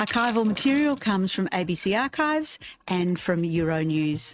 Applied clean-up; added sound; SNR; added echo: neural mask model RNNoise.